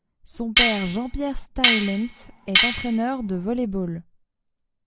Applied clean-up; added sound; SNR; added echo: none; Cutlery, silverware; -3 dB; none.